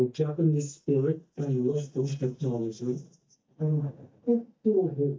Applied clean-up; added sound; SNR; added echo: neural mask model DeepFilterNet 3.